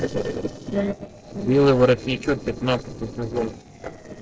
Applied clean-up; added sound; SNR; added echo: neural separator model SepFormer DNS4.